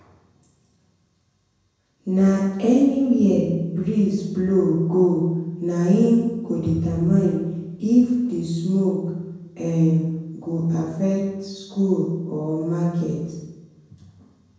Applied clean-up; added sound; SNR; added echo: none; none; none; reverberation time 1.0 s.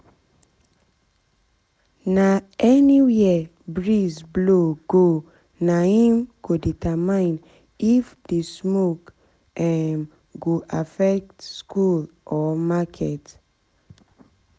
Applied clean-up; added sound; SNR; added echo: none; none; none; none.